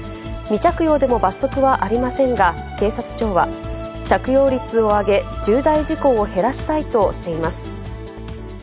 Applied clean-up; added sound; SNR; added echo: none; none; none; none.